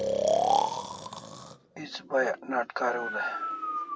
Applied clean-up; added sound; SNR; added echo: none; Breathing; -3 dB; none.